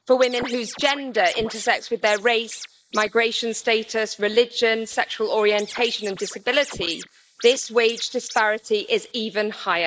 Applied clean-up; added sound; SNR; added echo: neural mask model Resemble Enhance denoiser.